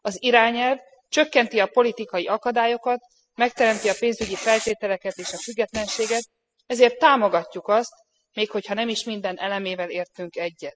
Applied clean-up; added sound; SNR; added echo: classical method spectral subtraction.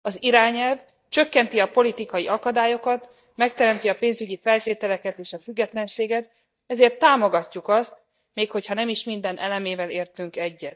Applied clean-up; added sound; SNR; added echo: neural mask model DeepFilterNet 3.